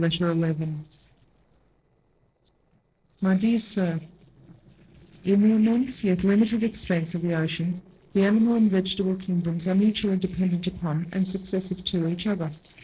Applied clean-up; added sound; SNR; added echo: neural separator model SepFormer DNS4.